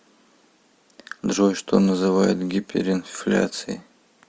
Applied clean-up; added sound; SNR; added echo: none; none; none; none.